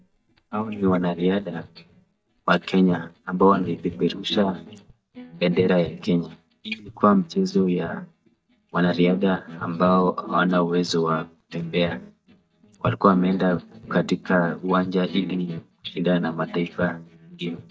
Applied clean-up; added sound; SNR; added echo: neural mask model DeepFilterNet 3.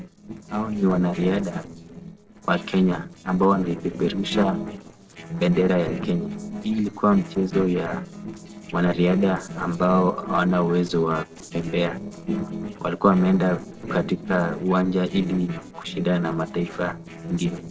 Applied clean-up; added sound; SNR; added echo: neural separator model SepFormer DNS4.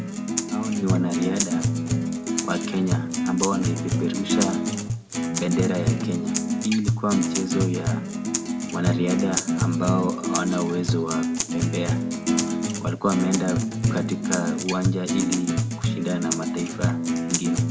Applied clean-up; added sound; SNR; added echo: none; Acoustic guitar; -2 dB; reverberation time 1.4 s.